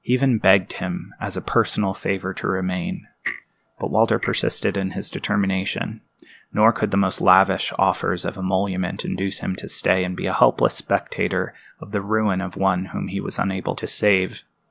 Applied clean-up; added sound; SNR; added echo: none; Clock; 14 dB; none.